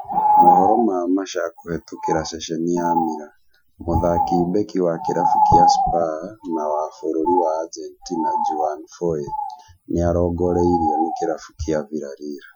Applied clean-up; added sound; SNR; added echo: classical method Wiener filter.